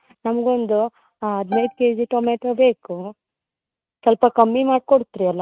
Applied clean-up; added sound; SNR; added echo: neural mask model RNNoise.